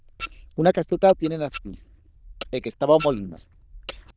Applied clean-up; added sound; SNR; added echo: neural diffusion model UNIVERSE++.